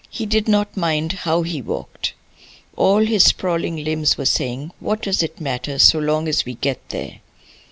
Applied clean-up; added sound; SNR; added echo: none; none; none; none.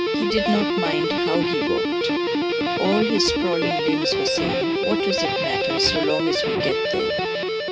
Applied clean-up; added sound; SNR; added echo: none; Guitar; -4 dB; reverberation time 0.3 s.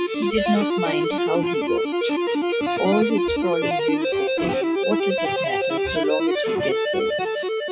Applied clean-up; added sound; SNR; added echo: classical method WPE with log-MMSE.